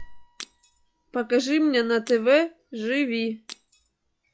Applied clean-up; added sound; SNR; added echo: classical method log-MMSE.